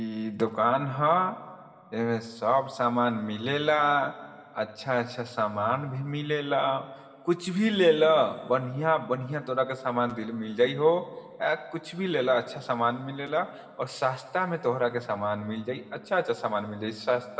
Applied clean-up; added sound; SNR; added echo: none; none; none; reverberation time 1.9 s.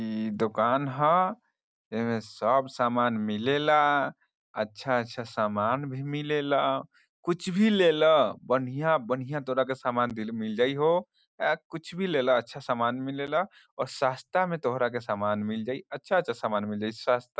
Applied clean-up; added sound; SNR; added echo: none; none; none; none.